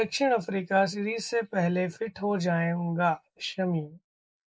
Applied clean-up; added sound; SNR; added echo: neural mask model Resemble Enhance denoiser.